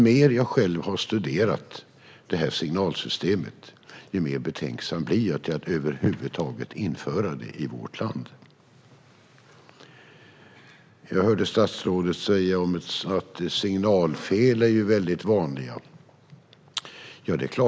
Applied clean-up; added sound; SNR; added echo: none; none; none; none.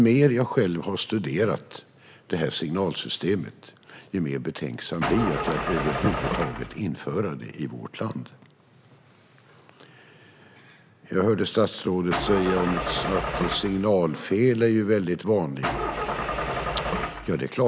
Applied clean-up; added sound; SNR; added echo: none; Engine starting / Car; 2 dB; none.